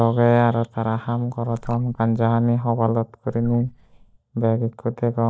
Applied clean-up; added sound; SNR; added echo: neural mask model DeepFilterNet 3.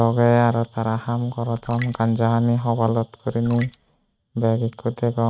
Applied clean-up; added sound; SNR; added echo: neural mask model RNNoise.